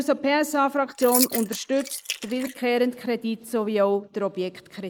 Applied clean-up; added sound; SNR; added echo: neural mask model Resemble Enhance denoiser.